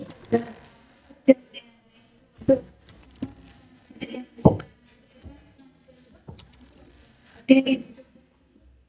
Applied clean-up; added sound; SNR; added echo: neural mask model DeepFilterNet 3.